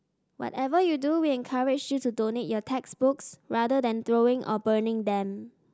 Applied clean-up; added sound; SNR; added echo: none; none; none; none.